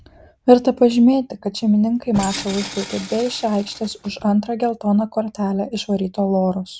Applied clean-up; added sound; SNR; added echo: none; Tools; 14 dB; none.